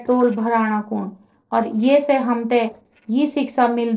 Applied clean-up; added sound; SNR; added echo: neural separator model SepFormer DNS4.